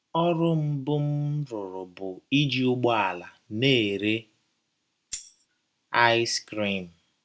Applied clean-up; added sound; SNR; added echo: none; Tambourine; 14 dB; none.